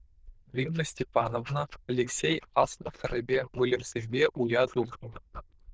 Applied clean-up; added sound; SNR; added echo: neural diffusion model UNIVERSE++.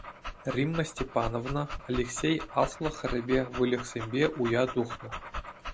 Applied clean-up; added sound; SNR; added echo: none; Dog; 9 dB; none.